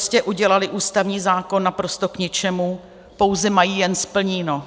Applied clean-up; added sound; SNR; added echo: none; none; none; none.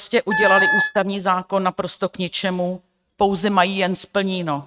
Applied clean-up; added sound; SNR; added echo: neural mask model RNNoise.